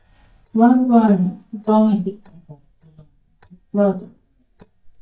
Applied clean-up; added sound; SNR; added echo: neural mask model DeepFilterNet 3.